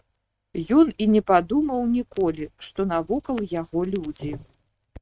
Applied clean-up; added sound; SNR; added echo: neural mask model RNNoise.